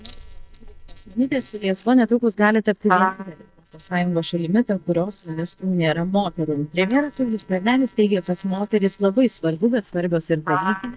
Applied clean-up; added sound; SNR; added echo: neural mask model DeepFilterNet 3.